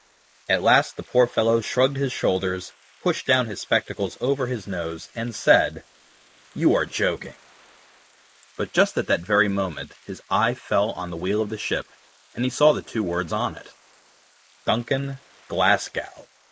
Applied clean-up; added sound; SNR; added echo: neural mask model Resemble Enhance denoiser.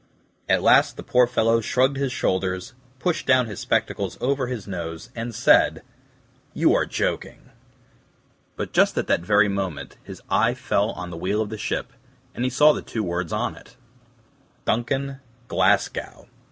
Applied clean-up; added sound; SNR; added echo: none; none; none; none.